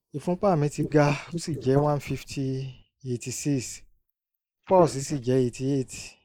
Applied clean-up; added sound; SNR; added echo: neural mask model Resemble Enhance denoiser.